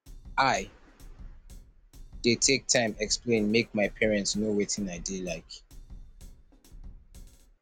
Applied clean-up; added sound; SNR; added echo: none; Drum kit; 17 dB; none.